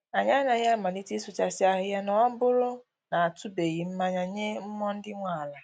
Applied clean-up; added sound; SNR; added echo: none; none; none; none.